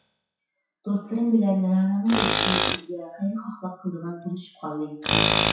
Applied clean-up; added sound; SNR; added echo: classical method WPE with log-MMSE.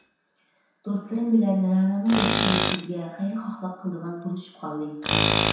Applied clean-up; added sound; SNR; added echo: none; Tools; 2 dB; reverberation time 0.7 s.